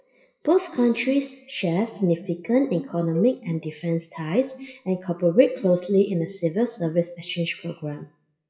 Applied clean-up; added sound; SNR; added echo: classical method WPE with log-MMSE.